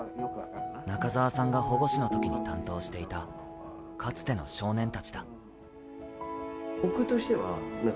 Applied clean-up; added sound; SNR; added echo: none; none; none; none.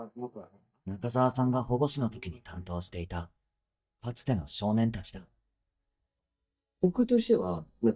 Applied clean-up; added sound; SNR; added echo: neural mask model DeepFilterNet 3.